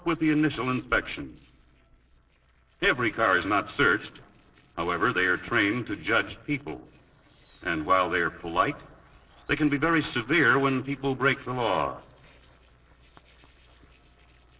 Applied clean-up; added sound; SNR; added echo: neural separator model SepFormer DNS4.